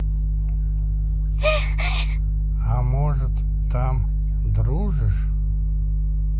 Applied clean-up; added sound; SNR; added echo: none; Gasp; 6 dB; none.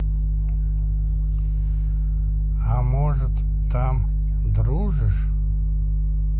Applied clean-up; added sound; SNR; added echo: none; none; none; none.